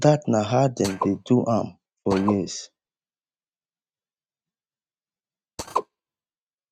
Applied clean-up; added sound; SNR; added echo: neural mask model RNNoise.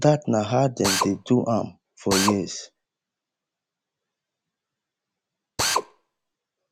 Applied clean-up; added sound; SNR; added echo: none; Drill; 1 dB; none.